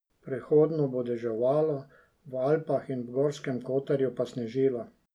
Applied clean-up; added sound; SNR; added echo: none; none; none; none.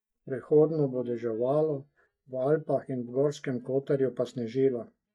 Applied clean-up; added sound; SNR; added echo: neural mask model DeepFilterNet 3.